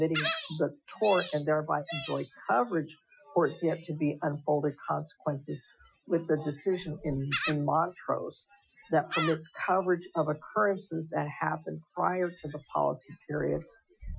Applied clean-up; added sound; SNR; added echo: classical method Wiener filter.